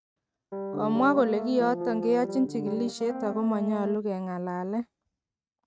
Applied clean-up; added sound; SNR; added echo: neural mask model RNNoise.